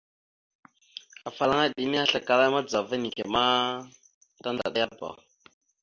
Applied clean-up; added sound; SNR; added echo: none; none; none; none.